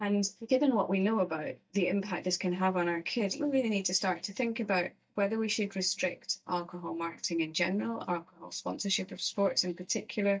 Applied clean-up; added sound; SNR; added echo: neural mask model DeepFilterNet 3.